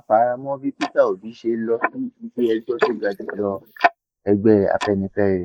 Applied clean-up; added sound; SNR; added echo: neural mask model Resemble Enhance denoiser.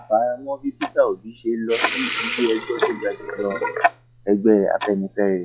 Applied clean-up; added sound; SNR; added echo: classical method log-MMSE.